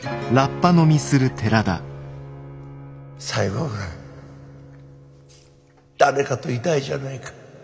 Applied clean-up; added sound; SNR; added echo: none; none; none; none.